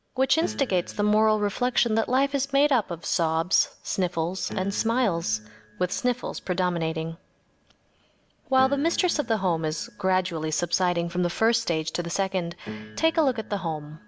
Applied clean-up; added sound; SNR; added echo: none; Piano; 19 dB; none.